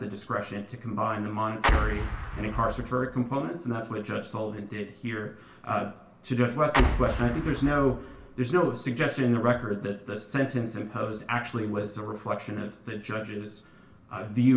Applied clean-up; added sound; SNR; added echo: none; Explosion; 0 dB; reverberation time 0.3 s.